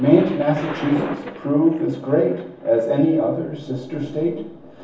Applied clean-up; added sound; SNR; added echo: none; Thunder; 15 dB; reverberation time 0.7 s.